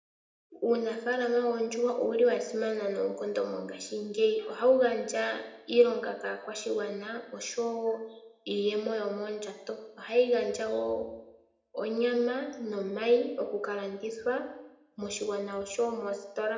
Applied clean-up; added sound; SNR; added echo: none; none; none; reverberation time 0.7 s.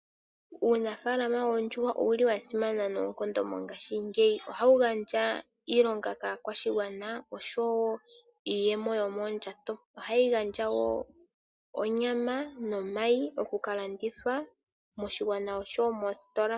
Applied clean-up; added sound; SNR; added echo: none; none; none; none.